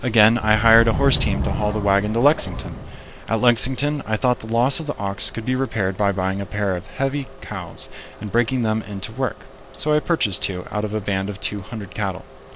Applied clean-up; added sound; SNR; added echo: none; Subway, metro, underground; 10 dB; none.